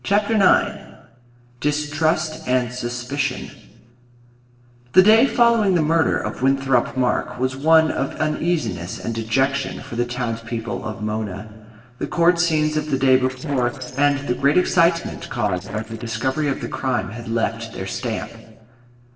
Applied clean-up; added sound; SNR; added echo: neural separator model SepFormer DNS4.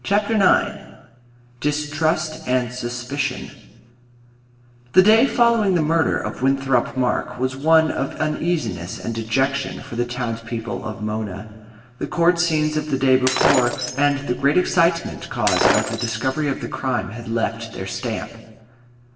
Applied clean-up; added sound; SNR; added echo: none; Shatter; 2 dB; reverberation time 1.2 s.